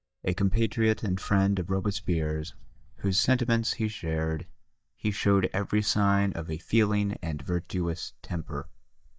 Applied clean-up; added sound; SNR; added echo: neural mask model DeepFilterNet 3.